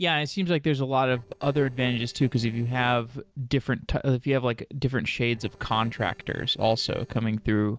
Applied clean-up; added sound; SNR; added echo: neural separator model SepFormer DNS4.